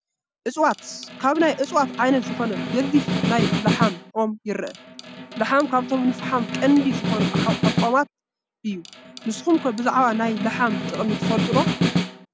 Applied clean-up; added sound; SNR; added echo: none; Snare drum; 3 dB; none.